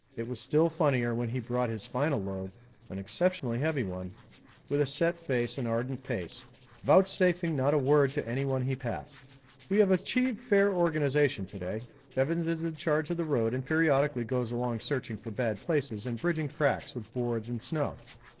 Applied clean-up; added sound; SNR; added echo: neural separator model SepFormer DNS4.